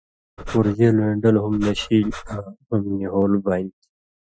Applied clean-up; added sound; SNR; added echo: classical method Wiener filter.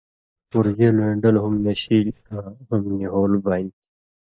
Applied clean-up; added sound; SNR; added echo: neural mask model DeepFilterNet 3.